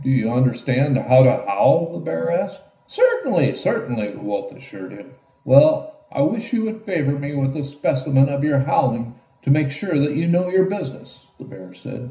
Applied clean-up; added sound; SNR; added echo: none; none; none; reverberation time 0.5 s.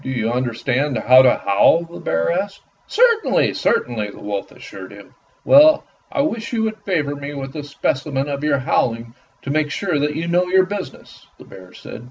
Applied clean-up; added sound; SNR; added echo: none; none; none; none.